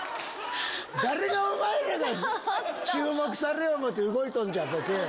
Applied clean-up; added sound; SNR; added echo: none; none; none; none.